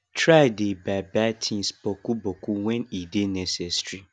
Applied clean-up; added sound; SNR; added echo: none; none; none; none.